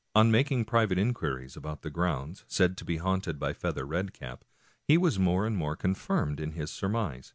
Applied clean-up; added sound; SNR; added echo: none; none; none; none.